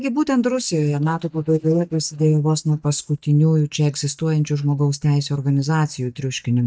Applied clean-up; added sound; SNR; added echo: neural mask model DeepFilterNet 3.